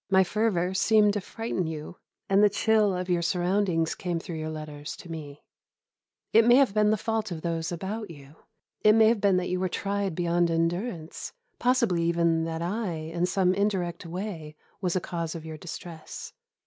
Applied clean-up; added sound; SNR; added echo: none; none; none; none.